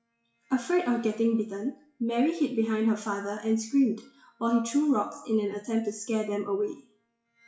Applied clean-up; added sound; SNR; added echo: classical method WPE with log-MMSE.